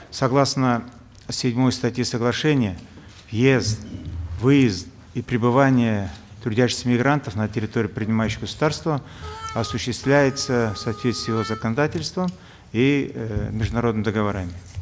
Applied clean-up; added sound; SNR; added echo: none; Harmonica; 15 dB; none.